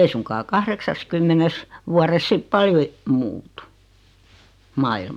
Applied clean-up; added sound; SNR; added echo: none; none; none; none.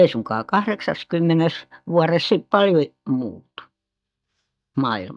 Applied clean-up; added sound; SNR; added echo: neural mask model DeepFilterNet 3.